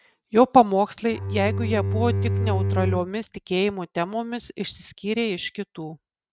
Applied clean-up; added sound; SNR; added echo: neural mask model RNNoise.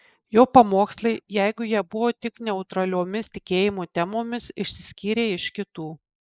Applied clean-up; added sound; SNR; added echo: neural mask model Resemble Enhance denoiser.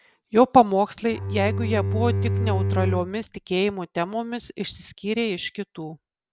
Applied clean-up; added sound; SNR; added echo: none; Bowed string instrument; 1 dB; none.